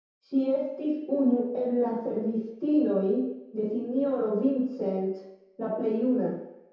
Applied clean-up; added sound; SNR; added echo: none; none; none; reverberation time 0.8 s.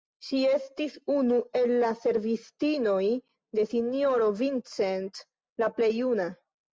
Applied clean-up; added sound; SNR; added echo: none; none; none; none.